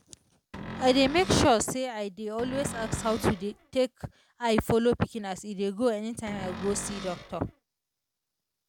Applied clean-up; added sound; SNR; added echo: none; Cupboard open or close; 12 dB; none.